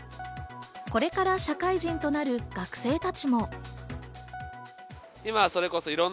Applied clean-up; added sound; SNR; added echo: none; Piano; 18 dB; none.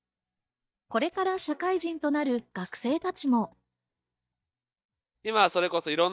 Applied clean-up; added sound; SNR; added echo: neural mask model DeepFilterNet 3.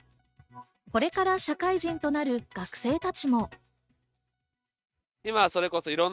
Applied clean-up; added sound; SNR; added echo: neural mask model RNNoise.